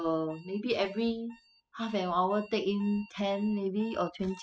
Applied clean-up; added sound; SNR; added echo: classical method spectral subtraction.